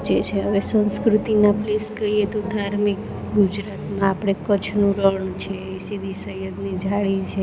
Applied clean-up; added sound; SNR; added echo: none; none; none; none.